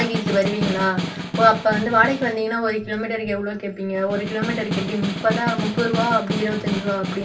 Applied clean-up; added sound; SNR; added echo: none; Snare drum; 5 dB; reverberation time 0.2 s.